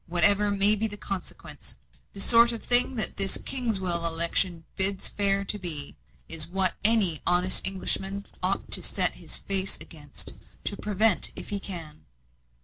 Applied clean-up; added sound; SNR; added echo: none; Writing; 17 dB; none.